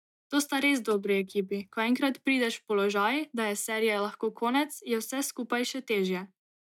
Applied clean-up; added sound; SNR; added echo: neural mask model DeepFilterNet 3.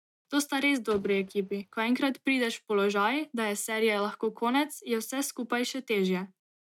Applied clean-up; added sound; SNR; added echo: neural mask model RNNoise.